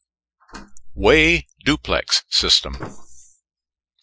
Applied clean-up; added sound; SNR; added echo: classical method Wiener filter.